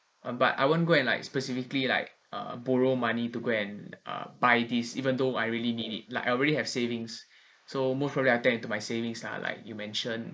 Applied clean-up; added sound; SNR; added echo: neural mask model Resemble Enhance denoiser.